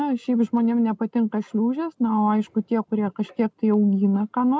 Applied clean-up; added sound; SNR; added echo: none; none; none; none.